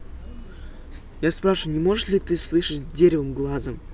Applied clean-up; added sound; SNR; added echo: none; none; none; none.